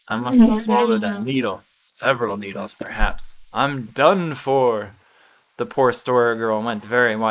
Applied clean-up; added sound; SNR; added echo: neural mask model Resemble Enhance denoiser.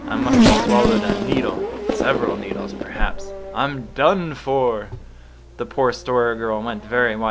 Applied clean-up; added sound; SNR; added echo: none; Race car, auto racing / Accelerating, revving, vroom; 1 dB; none.